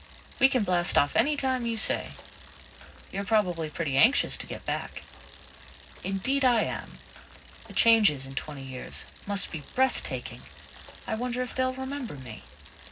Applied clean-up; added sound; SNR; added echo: none; Bicycle; 16 dB; reverberation time 0.4 s.